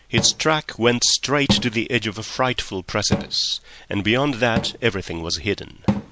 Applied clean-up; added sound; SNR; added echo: none; Cupboard open or close / Drawer open or close; 7 dB; none.